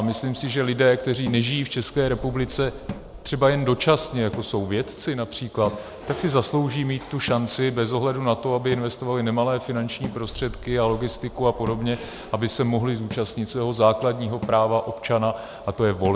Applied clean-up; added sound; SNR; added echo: none; Boom + Cupboard open or close / Drawer open or close; 16 dB; none.